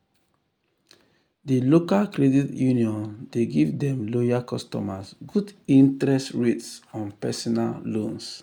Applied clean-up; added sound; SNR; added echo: none; none; none; none.